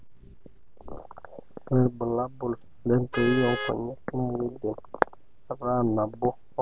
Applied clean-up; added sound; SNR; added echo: none; Vehicle horn, car horn, honking; 11 dB; none.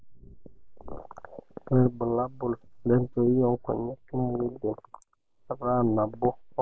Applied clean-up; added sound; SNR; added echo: neural mask model Resemble Enhance denoiser.